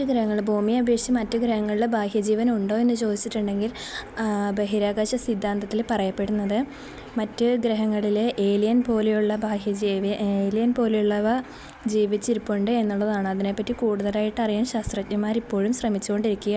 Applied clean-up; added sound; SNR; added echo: none; none; none; none.